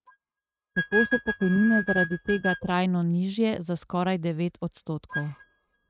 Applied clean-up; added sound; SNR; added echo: neural mask model RNNoise.